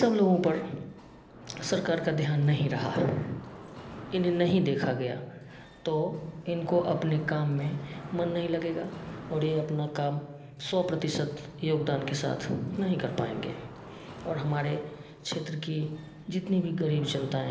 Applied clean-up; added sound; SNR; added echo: none; Mechanisms; 16 dB; reverberation time 0.8 s.